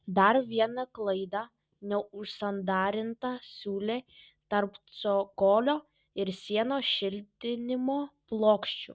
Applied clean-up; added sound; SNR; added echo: none; none; none; none.